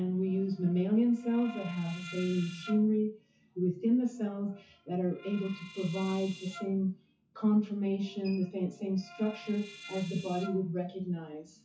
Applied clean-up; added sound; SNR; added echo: classical method WPE with log-MMSE.